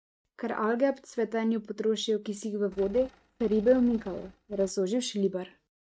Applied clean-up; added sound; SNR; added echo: neural mask model RNNoise.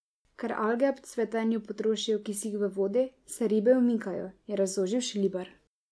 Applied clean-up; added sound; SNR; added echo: none; none; none; none.